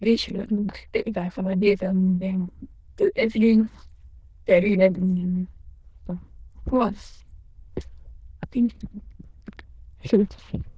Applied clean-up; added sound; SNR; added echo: neural diffusion model UNIVERSE++.